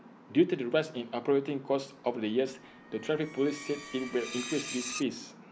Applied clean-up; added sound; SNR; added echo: none; Screech; 12 dB; none.